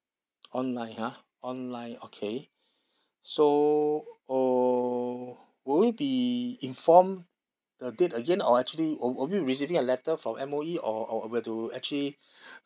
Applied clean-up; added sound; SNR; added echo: none; none; none; none.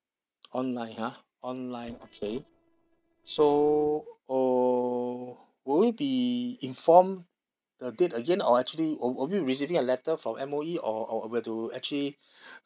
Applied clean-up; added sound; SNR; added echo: neural separator model SepFormer DNS4.